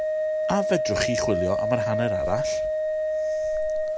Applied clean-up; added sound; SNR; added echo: none; Organ; -4 dB; none.